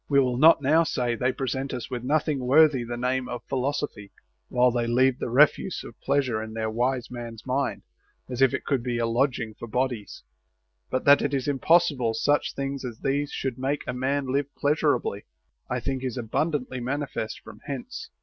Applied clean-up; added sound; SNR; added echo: none; none; none; none.